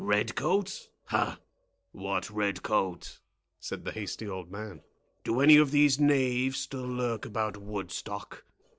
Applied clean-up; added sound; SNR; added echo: neural separator model SepFormer DNS4.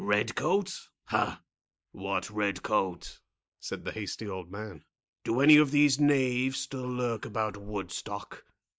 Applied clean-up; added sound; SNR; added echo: neural mask model Resemble Enhance denoiser.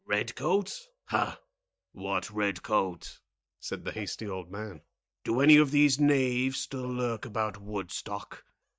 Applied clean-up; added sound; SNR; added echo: neural mask model DeepFilterNet 3.